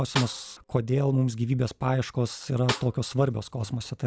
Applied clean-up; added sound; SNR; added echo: none; Snare drum; 11 dB; none.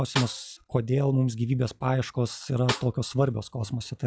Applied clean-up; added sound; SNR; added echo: classical method log-MMSE.